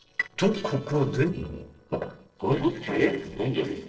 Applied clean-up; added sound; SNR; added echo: neural separator model SepFormer DNS4.